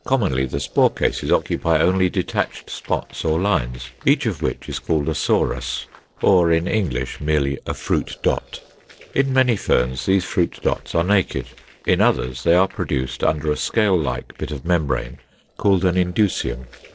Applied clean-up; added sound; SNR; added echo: neural separator model SepFormer DNS4.